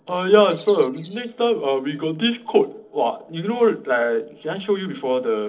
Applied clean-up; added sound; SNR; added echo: neural separator model SepFormer DNS4.